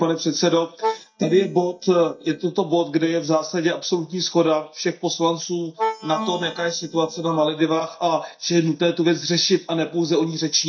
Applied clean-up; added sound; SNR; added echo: neural mask model DeepFilterNet 3.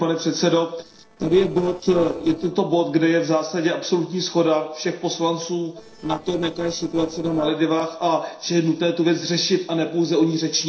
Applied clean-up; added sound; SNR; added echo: neural separator model SepFormer DNS4.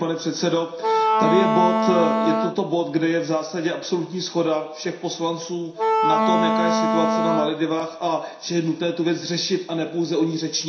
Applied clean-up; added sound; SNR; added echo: none; Wind instrument, woodwind instrument; -2 dB; reverberation time 0.7 s.